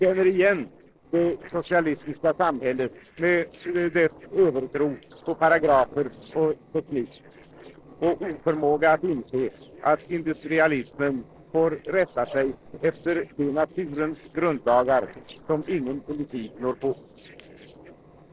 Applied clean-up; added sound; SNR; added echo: neural separator model SepFormer DNS4.